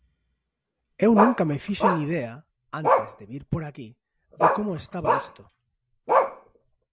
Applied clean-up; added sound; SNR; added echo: none; Bark; -2 dB; none.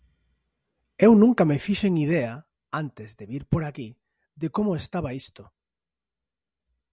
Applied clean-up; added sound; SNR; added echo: none; none; none; none.